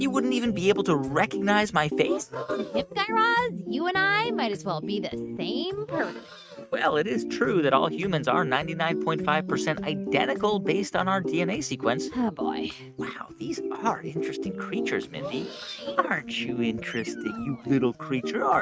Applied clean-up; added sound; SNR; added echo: neural mask model RNNoise.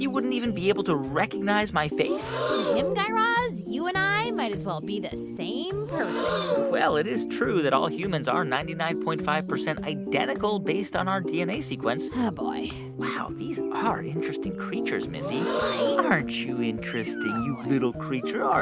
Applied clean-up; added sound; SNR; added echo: none; Breathing; 7 dB; none.